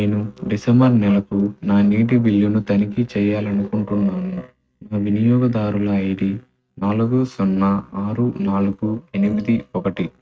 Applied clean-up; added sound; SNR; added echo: neural mask model RNNoise.